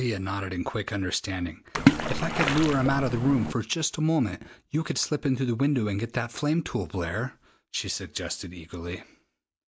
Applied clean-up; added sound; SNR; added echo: none; Splash, splatter; -2 dB; none.